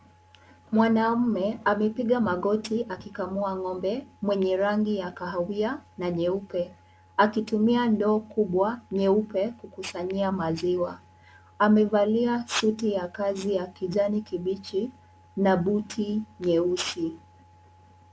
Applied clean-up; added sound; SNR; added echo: none; none; none; none.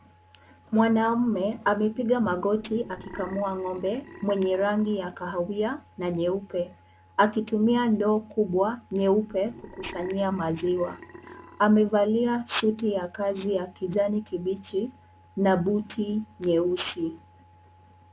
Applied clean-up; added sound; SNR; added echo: none; Burping, eructation; 19 dB; none.